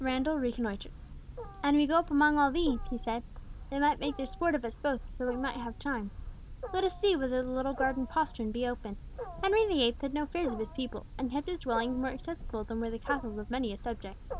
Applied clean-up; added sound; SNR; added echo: none; Wild animals; 10 dB; none.